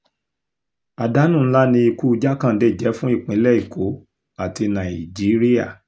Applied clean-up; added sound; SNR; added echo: none; none; none; none.